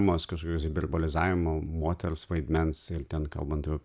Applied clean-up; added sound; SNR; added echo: none; none; none; none.